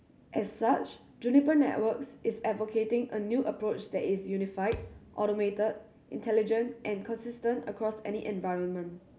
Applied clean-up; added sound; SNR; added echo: none; Thump, thud; 16 dB; none.